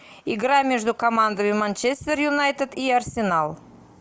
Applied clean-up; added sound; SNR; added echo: none; none; none; none.